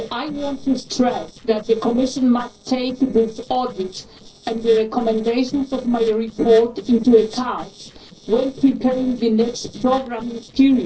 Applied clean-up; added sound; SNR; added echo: neural separator model SepFormer DNS4.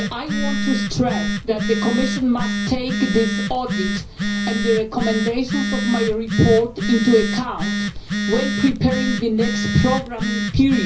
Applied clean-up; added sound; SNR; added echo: none; Telephone; 2 dB; reverberation time 0.5 s.